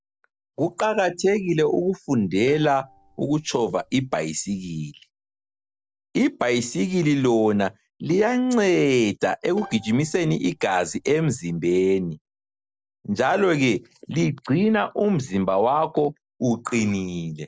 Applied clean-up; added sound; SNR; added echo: neural separator model SepFormer DNS4.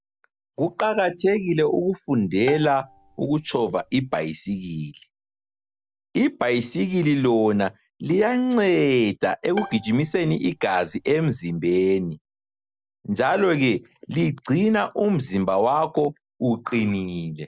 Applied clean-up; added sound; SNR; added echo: none; Bowed string instrument; 17 dB; none.